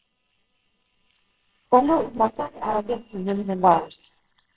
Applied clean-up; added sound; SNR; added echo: neural separator model SepFormer WHAMR!.